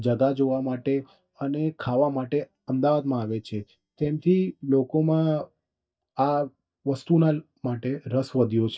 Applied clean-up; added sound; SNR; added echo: neural mask model DeepFilterNet 3.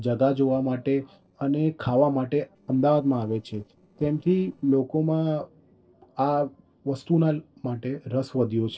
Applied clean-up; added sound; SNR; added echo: neural separator model SepFormer DNS4.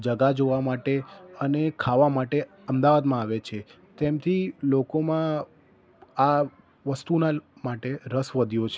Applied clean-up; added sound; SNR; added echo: none; none; none; none.